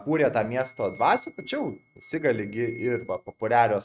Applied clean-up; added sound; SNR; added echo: neural mask model RNNoise.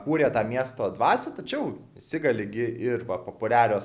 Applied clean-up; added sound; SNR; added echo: none; none; none; none.